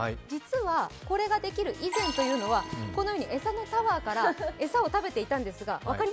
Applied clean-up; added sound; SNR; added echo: none; Bowed string instrument + Fireworks / Boom; 20 dB; none.